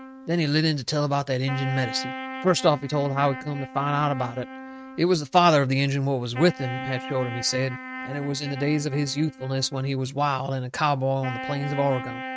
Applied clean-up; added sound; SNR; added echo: neural mask model RNNoise.